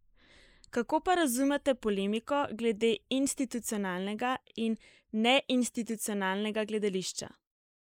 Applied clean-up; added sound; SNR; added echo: neural mask model Resemble Enhance denoiser.